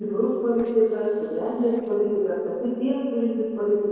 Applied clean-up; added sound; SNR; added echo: neural separator model SepFormer DNS4.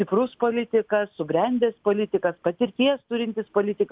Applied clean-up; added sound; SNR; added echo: none; none; none; none.